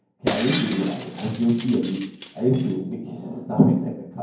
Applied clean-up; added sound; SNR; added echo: none; Shatter; 9 dB; reverberation time 0.9 s.